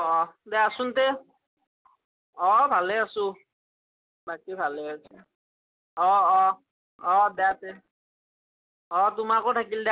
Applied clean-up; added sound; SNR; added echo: none; none; none; none.